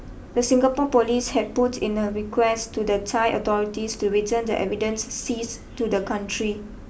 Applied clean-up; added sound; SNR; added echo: none; none; none; none.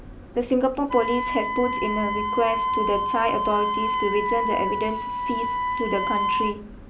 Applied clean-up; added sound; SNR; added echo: none; Wind instrument, woodwind instrument; 1 dB; none.